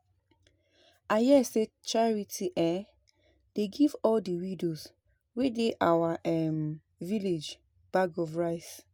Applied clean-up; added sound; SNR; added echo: none; none; none; none.